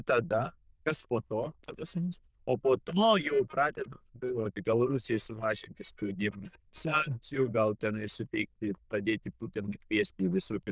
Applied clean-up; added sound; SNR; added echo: neural diffusion model UNIVERSE++.